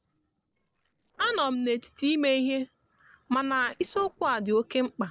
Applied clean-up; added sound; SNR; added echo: neural separator model SepFormer DNS4.